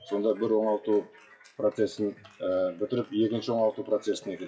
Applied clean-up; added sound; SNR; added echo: classical method WPE with log-MMSE.